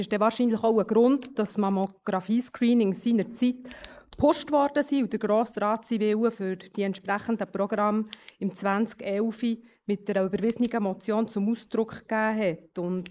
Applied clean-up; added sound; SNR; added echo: neural mask model Resemble Enhance denoiser.